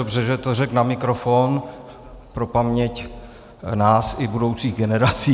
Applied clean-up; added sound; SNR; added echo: none; none; none; none.